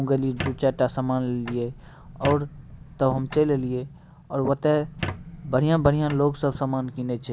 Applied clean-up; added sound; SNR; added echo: none; Squeak; 13 dB; none.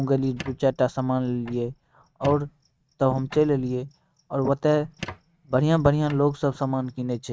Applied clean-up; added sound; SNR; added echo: neural mask model RNNoise.